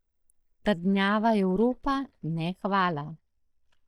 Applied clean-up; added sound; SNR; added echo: neural mask model DeepFilterNet 3.